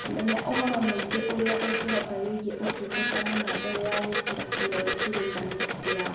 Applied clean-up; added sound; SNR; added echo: none; Printer; 1 dB; reverberation time 0.7 s.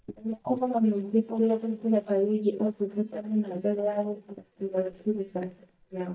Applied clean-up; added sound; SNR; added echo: neural mask model DeepFilterNet 3.